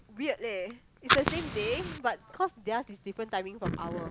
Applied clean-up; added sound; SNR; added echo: none; Fire; 1 dB; none.